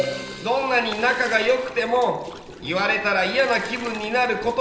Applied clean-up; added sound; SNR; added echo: none; Gurgling; 16 dB; reverberation time 0.9 s.